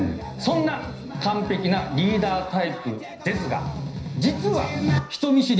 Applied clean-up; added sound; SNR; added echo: none; none; none; reverberation time 0.5 s.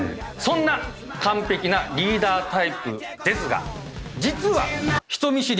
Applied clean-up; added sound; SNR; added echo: none; none; none; none.